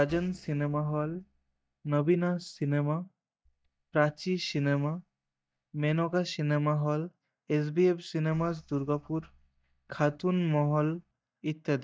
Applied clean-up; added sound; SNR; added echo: neural mask model DeepFilterNet 3.